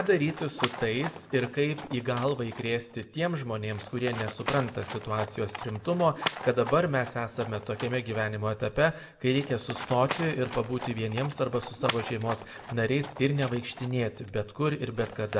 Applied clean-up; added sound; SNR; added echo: none; Livestock, farm animals, working animals; 11 dB; reverberation time 0.5 s.